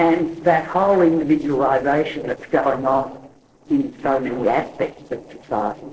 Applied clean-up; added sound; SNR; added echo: neural separator model SepFormer DNS4.